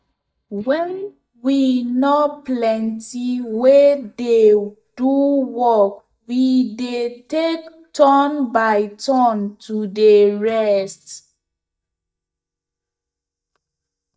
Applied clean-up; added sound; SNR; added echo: neural mask model DeepFilterNet 3.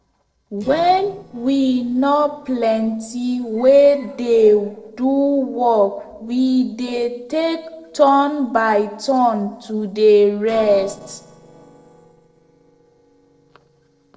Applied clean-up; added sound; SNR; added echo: neural separator model SepFormer DNS4.